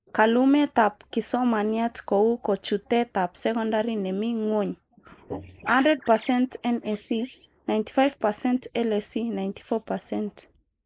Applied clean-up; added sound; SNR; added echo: neural mask model Resemble Enhance denoiser.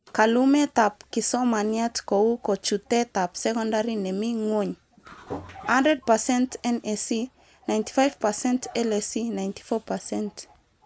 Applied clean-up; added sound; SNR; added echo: none; none; none; none.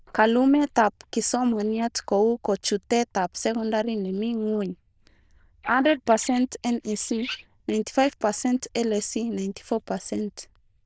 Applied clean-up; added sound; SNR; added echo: neural diffusion model UNIVERSE++.